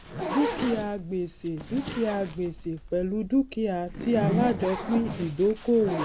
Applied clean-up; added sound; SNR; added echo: none; Zipper (clothing); 6 dB; none.